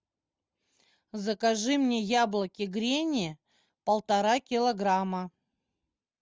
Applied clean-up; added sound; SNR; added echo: none; none; none; none.